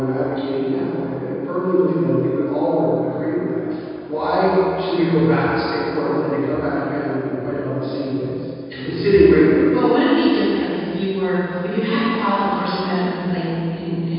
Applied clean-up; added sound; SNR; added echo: none; none; none; reverberation time 2.1 s.